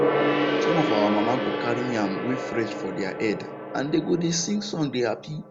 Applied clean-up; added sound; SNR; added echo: none; Gong; 1 dB; none.